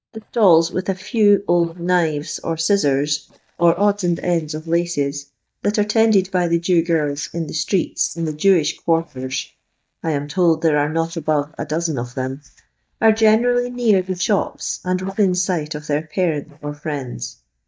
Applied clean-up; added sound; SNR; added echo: neural mask model DeepFilterNet 3.